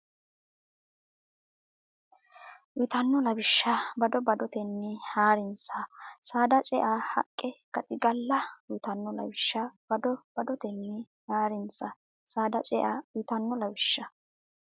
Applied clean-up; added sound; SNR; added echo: none; none; none; none.